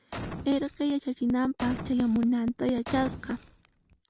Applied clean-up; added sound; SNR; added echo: none; Boom; 12 dB; none.